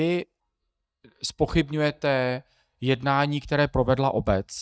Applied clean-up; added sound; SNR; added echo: neural mask model DeepFilterNet 3.